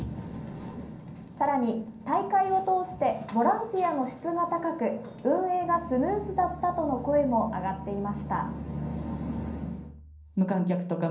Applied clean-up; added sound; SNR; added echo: none; none; none; reverberation time 0.6 s.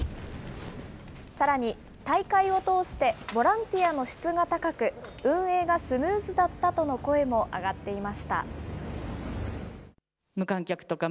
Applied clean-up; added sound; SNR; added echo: none; none; none; none.